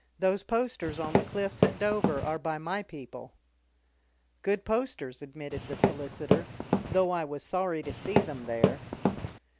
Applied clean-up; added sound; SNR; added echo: none; Walk, footsteps; -3 dB; none.